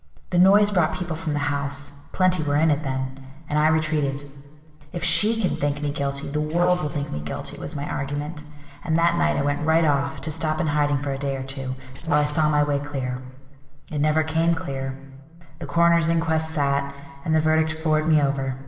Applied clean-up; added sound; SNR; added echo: neural separator model SepFormer DNS4.